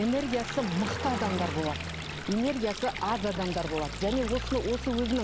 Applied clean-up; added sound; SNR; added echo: none; Stream + Car passing by; 6 dB; none.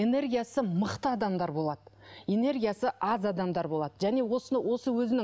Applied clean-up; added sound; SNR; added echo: none; none; none; none.